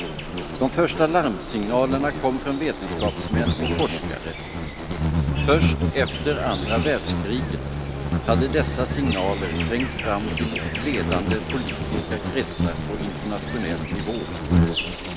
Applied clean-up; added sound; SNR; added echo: none; Insect; -1 dB; none.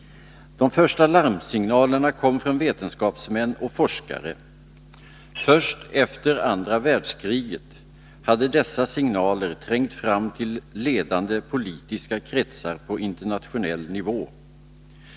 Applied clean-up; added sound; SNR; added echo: none; none; none; none.